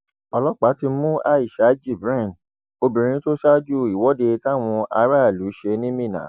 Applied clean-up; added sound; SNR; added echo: none; none; none; none.